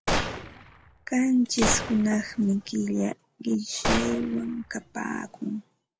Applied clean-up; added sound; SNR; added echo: none; Gunshot, gunfire; 4 dB; none.